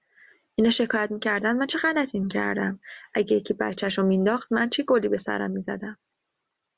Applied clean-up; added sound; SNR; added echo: none; none; none; none.